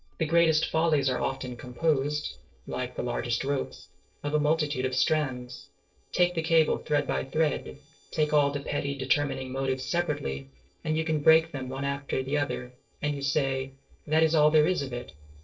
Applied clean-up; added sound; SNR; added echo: neural separator model SepFormer DNS4.